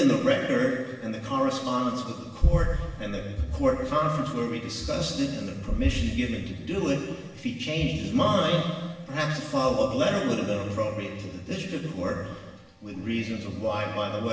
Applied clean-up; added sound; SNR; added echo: none; none; none; reverberation time 1.3 s.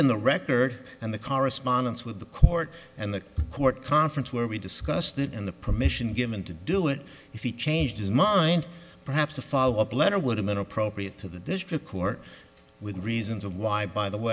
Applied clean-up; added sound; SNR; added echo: none; none; none; none.